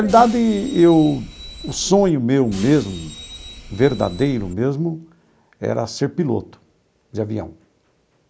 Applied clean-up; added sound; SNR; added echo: none; Bus; 15 dB; none.